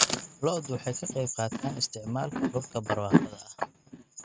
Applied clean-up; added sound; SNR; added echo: neural mask model RNNoise.